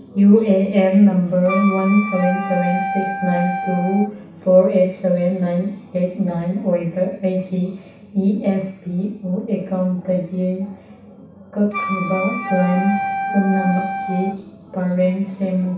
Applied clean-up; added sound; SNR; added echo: none; Wind instrument, woodwind instrument; 6 dB; reverberation time 0.7 s.